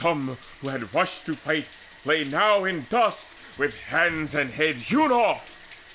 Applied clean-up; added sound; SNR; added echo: none; Bathtub (filling or washing); 19 dB; none.